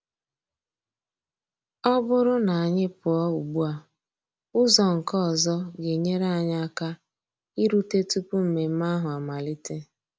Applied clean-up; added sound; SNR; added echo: none; none; none; none.